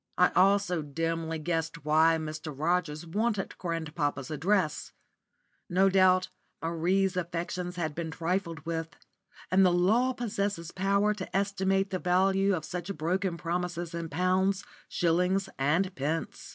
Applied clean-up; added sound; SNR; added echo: none; none; none; none.